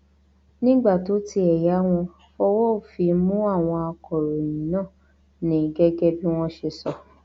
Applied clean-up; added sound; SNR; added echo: none; none; none; none.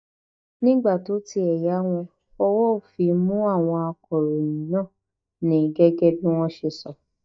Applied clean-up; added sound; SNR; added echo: neural mask model DeepFilterNet 3.